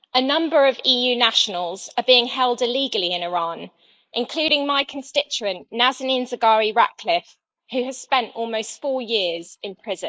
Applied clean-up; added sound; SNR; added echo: neural mask model Resemble Enhance denoiser.